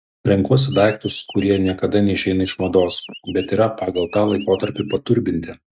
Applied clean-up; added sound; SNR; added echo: neural mask model RNNoise.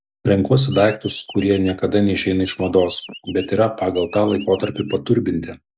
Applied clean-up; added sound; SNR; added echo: none; Chirp, tweet; 18 dB; none.